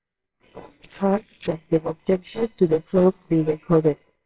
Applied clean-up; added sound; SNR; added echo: neural separator model SepFormer WHAMR!.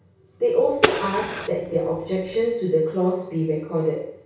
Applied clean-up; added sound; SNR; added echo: none; Fire; 7 dB; reverberation time 0.6 s.